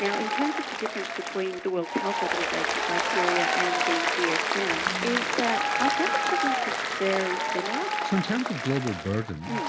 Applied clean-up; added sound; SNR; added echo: none; Applause; -2 dB; reverberation time 1.3 s.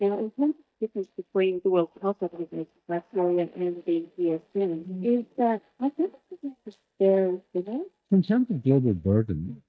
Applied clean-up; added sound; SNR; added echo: neural mask model DeepFilterNet 3.